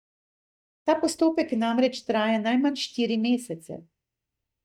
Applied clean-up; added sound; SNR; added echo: neural mask model DeepFilterNet 3.